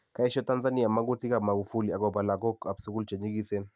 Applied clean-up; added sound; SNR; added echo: none; none; none; none.